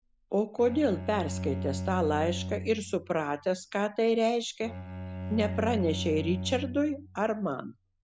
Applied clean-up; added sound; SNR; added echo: none; Bowed string instrument; 8 dB; none.